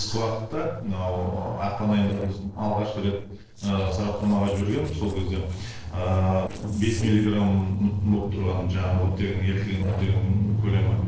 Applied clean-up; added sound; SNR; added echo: neural separator model SepFormer DNS4.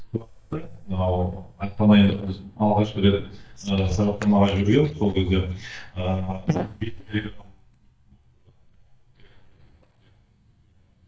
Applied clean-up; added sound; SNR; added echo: neural mask model DeepFilterNet 3.